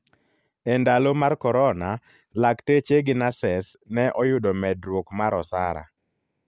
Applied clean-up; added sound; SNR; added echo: none; none; none; none.